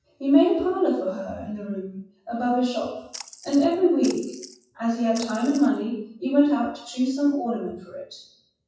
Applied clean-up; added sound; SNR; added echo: classical method WPE with log-MMSE.